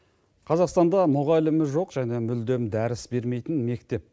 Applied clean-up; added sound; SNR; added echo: none; none; none; none.